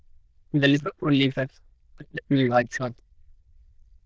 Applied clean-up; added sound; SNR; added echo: neural diffusion model UNIVERSE++.